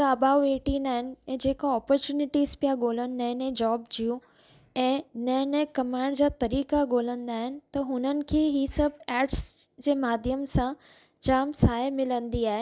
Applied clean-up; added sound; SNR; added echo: none; none; none; none.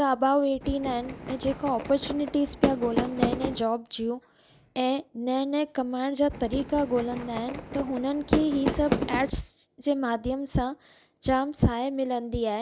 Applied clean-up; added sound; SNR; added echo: none; Fireworks; 4 dB; none.